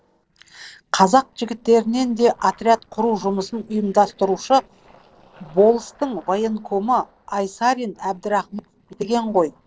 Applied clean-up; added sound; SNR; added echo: neural separator model SepFormer DNS4.